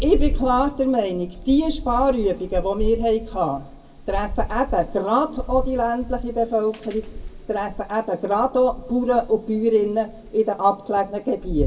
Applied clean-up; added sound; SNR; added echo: none; Thunder / Rain; 8 dB; reverberation time 0.2 s.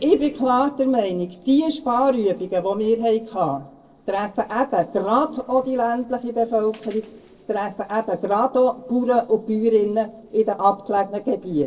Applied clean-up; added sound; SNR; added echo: neural separator model SepFormer DNS4.